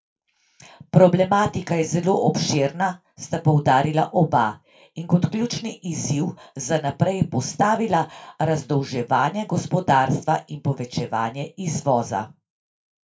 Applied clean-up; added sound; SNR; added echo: none; none; none; reverberation time 0.2 s.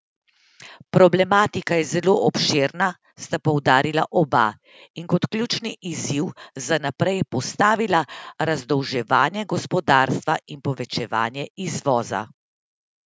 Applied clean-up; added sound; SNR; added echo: none; none; none; none.